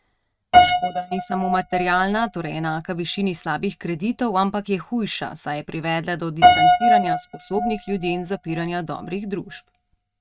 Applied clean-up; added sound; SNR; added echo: neural mask model RNNoise.